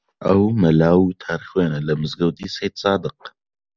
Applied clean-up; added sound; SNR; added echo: none; none; none; none.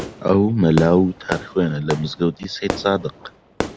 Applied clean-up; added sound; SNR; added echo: none; Fireworks; 11 dB; none.